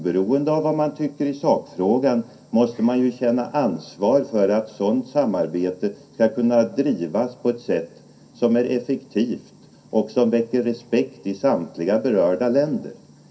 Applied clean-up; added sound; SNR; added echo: none; none; none; reverberation time 0.3 s.